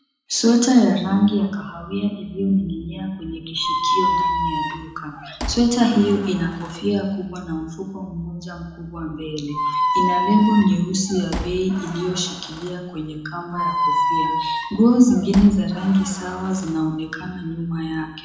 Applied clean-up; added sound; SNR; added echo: none; Squeak; 4 dB; reverberation time 0.9 s.